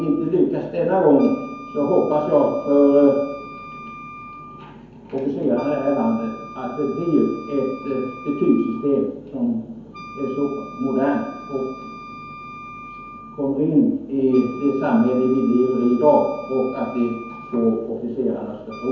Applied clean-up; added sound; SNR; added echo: none; Wind instrument, woodwind instrument; 18 dB; reverberation time 0.9 s.